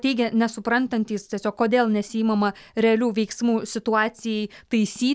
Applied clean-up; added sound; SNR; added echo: none; none; none; none.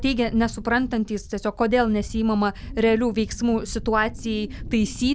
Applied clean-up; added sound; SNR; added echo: none; Wind; 12 dB; none.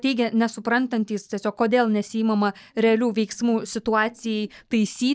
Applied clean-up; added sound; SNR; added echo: neural mask model DeepFilterNet 3.